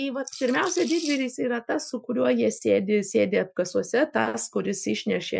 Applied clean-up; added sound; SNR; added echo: classical method Wiener filter.